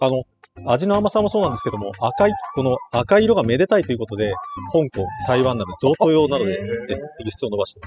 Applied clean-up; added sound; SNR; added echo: classical method spectral subtraction.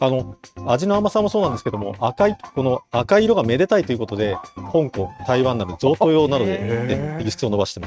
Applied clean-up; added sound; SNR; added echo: neural mask model RNNoise.